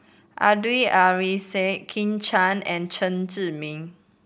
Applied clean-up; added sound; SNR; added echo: none; none; none; none.